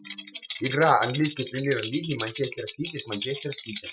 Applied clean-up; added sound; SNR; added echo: classical method Wiener filter.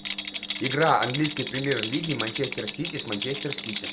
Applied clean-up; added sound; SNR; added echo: none; Rattle; 6 dB; none.